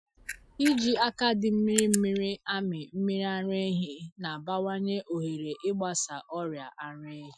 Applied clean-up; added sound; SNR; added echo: classical method Wiener filter.